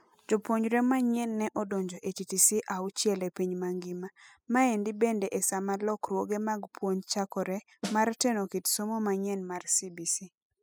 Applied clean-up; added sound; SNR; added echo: classical method spectral subtraction.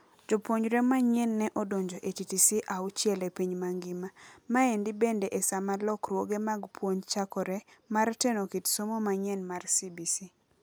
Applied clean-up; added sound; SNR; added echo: none; none; none; none.